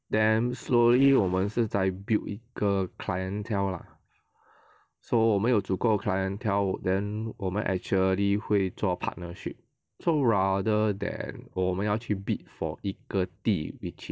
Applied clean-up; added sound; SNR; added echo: neural separator model SepFormer DNS4.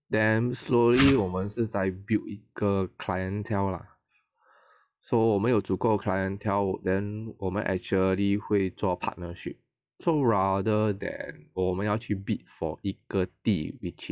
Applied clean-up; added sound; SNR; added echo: classical method log-MMSE.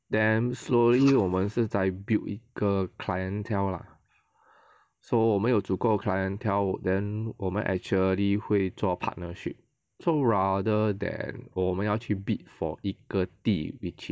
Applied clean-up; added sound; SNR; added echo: neural mask model Resemble Enhance denoiser.